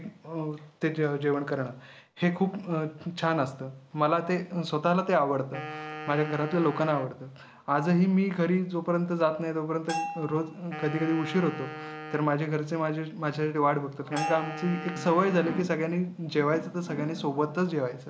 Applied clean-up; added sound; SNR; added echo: none; Wind instrument, woodwind instrument + Bell; 11 dB; none.